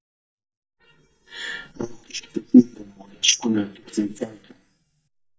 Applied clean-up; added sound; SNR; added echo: neural mask model DeepFilterNet 3.